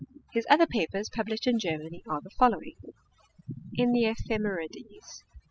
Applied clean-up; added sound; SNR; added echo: classical method spectral subtraction.